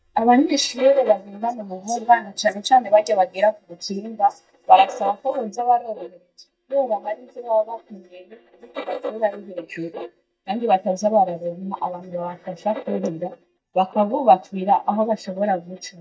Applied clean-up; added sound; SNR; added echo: neural mask model DeepFilterNet 3.